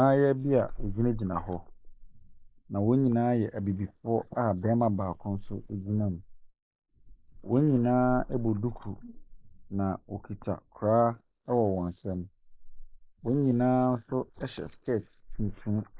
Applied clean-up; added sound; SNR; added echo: neural mask model Resemble Enhance denoiser.